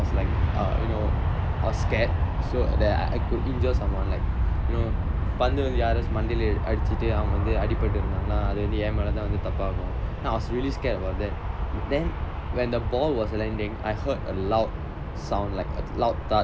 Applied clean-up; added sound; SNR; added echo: none; Aircraft; -4 dB; none.